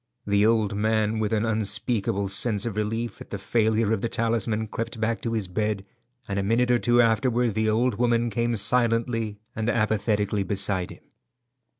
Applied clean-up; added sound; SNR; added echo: none; none; none; none.